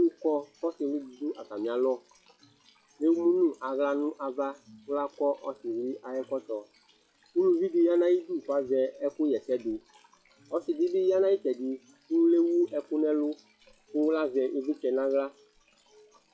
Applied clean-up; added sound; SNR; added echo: classical method log-MMSE.